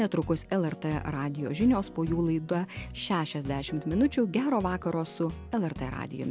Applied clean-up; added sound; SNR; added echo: none; none; none; none.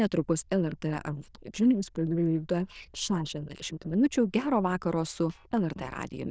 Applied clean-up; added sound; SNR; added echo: neural diffusion model UNIVERSE++.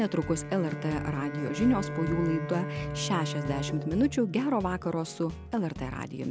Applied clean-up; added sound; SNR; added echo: none; Bowed string instrument; 8 dB; none.